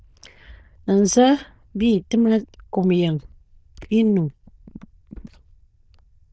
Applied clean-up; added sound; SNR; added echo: neural diffusion model UNIVERSE++.